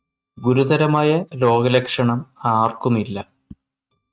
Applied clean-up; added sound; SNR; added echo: neural mask model RNNoise.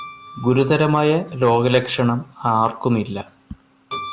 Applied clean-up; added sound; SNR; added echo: none; Keyboard (musical); 19 dB; none.